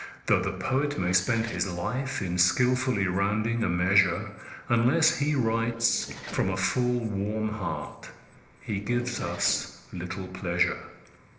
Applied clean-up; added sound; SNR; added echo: neural separator model SepFormer DNS4.